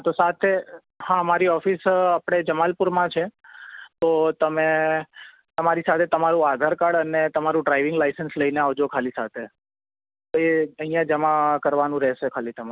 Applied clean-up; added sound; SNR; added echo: none; none; none; none.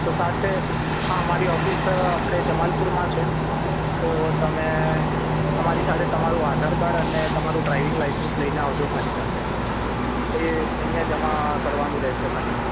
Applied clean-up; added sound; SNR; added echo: none; Cricket; -4 dB; none.